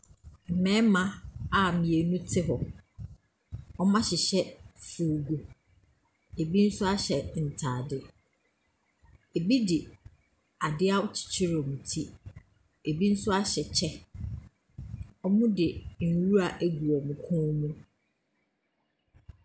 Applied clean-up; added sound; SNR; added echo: none; none; none; none.